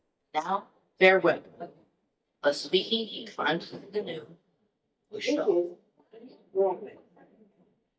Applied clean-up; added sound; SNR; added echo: neural mask model DeepFilterNet 3.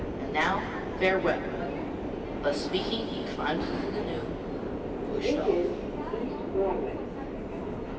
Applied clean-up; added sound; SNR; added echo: none; Subway, metro, underground; -2 dB; reverberation time 2.4 s.